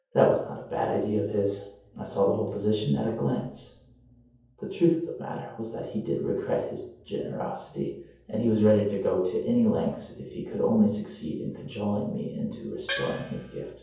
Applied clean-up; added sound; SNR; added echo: none; Gong; 7 dB; reverberation time 0.7 s.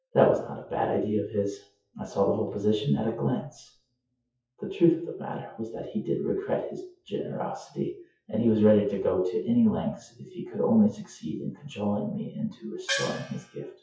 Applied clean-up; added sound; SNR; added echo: classical method WPE with log-MMSE.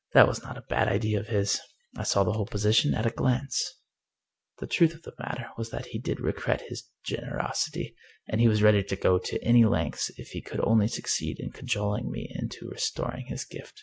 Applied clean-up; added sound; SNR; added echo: none; none; none; none.